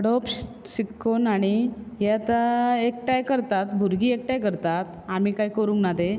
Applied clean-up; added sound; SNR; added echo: none; none; none; none.